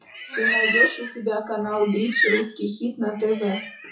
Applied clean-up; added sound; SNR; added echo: classical method WPE with log-MMSE.